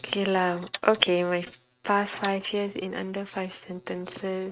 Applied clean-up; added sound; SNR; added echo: neural mask model RNNoise.